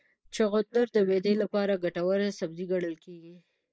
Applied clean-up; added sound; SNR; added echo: neural mask model Resemble Enhance denoiser.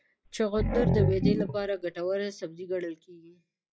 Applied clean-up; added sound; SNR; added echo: classical method log-MMSE.